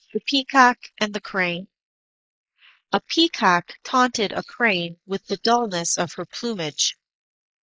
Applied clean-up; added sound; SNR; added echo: neural mask model Resemble Enhance denoiser.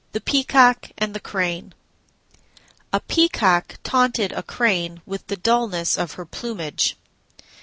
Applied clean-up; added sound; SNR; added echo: none; none; none; none.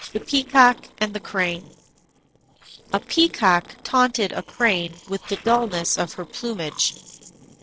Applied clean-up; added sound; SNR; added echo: neural separator model SepFormer DNS4.